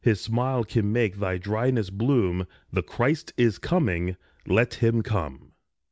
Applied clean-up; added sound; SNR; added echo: none; none; none; none.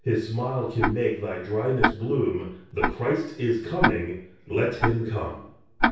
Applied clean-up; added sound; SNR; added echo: none; Tick-tock; 3 dB; reverberation time 0.6 s.